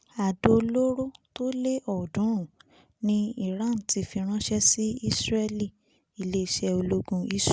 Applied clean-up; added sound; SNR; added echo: none; none; none; none.